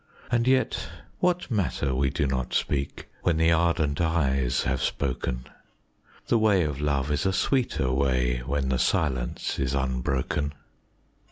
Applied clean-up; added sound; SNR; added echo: none; none; none; none.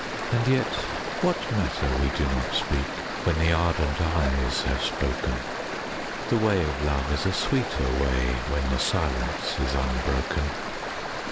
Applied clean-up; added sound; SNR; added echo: none; Stream; 5 dB; none.